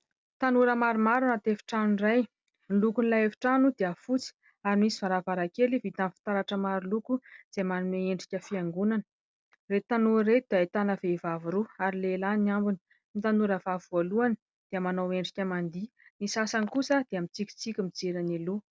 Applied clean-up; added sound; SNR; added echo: none; none; none; none.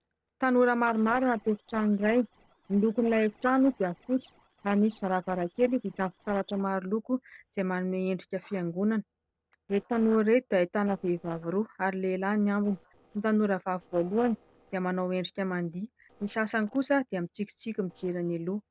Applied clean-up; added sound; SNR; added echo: neural separator model SepFormer DNS4.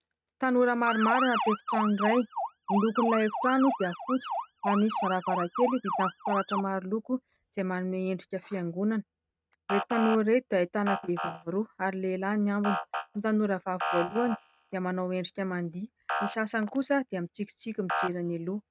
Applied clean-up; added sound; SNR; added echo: neural mask model RNNoise.